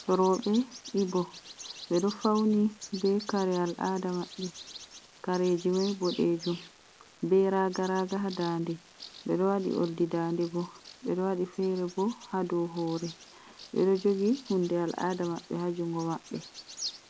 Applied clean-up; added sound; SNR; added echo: neural mask model Resemble Enhance denoiser.